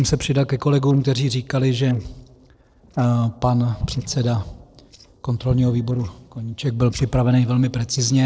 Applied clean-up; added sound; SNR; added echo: neural separator model SepFormer DNS4.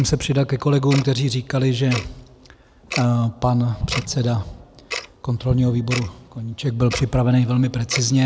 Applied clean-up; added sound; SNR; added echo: none; Explosion + Tick-tock; 13 dB; none.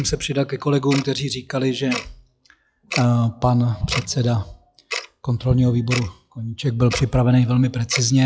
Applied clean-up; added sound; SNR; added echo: classical method log-MMSE.